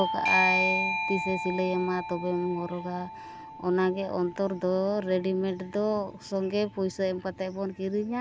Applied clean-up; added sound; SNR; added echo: none; Bell / Doorbell; 5 dB; none.